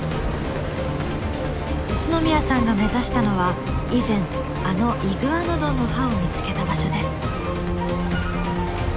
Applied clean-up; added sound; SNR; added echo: none; none; none; none.